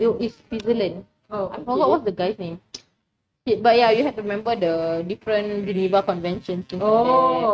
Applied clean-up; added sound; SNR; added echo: neural mask model RNNoise.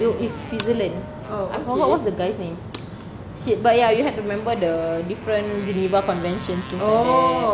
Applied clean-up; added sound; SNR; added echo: none; Motorcycle + Dog; 19 dB; none.